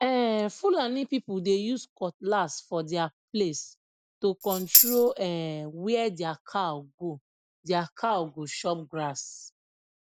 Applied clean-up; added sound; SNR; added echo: none; Tambourine; -4 dB; none.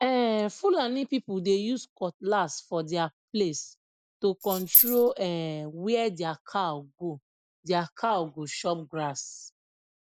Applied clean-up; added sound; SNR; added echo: neural mask model Resemble Enhance denoiser.